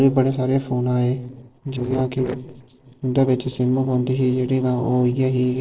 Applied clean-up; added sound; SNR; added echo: neural separator model SepFormer DNS4.